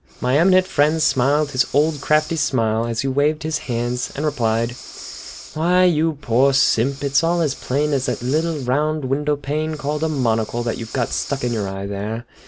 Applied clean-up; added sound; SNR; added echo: none; Breathing; 19 dB; none.